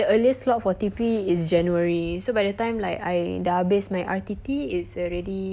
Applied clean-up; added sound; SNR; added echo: none; none; none; none.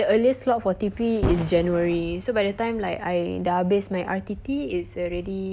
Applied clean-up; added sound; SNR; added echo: none; Boom; 11 dB; none.